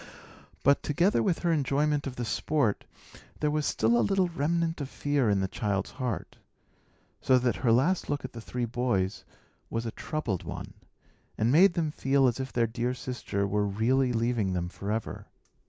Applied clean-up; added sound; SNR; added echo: none; none; none; none.